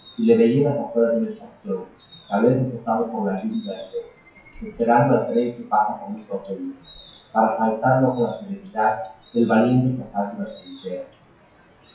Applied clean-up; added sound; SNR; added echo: classical method WPE with log-MMSE.